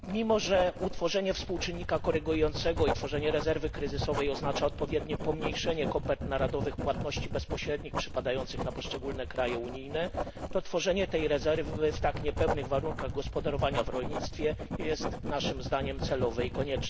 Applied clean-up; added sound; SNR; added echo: none; Writing; 4 dB; none.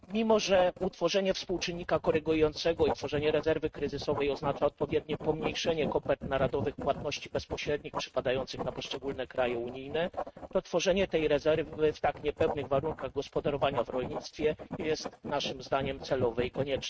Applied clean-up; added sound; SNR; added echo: neural mask model RNNoise.